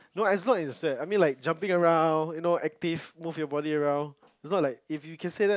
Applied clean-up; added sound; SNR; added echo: none; none; none; none.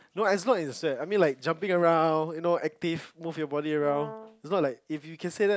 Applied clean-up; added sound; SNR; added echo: none; Brass instrument; 15 dB; none.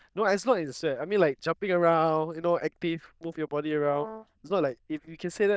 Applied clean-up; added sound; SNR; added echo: neural diffusion model UNIVERSE++.